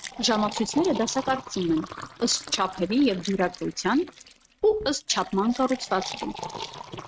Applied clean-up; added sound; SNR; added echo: neural mask model RNNoise.